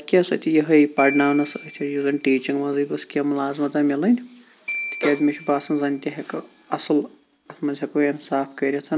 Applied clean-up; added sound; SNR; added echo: none; Glockenspiel; 15 dB; none.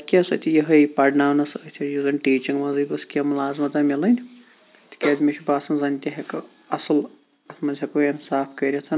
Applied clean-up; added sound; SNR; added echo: none; none; none; none.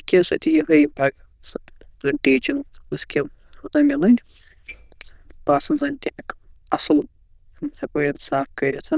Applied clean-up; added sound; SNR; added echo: neural diffusion model UNIVERSE++.